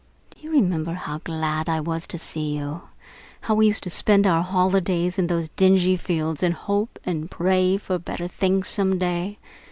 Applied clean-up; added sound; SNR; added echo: none; none; none; none.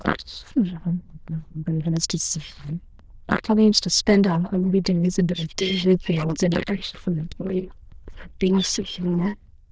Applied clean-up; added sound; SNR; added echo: neural diffusion model UNIVERSE++.